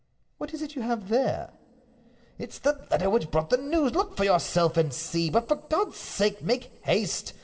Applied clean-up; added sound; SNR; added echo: none; none; none; reverberation time 1.0 s.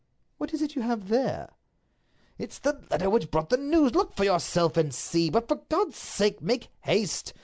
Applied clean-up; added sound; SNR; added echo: none; none; none; none.